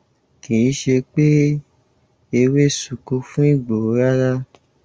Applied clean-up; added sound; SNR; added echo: none; none; none; none.